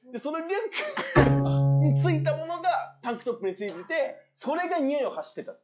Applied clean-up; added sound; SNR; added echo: classical method log-MMSE.